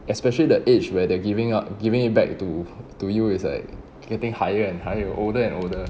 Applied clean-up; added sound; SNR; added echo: none; none; none; none.